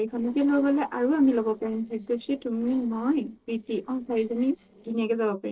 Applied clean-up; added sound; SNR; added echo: neural separator model SepFormer DNS4.